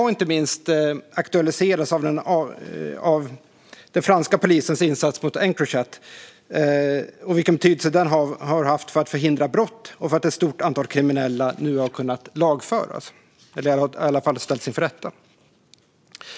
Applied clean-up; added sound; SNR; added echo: none; none; none; none.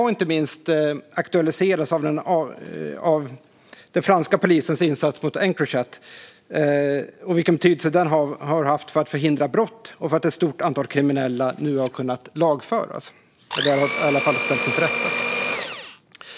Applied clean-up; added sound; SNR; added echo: none; Domestic sounds, home sounds; 1 dB; none.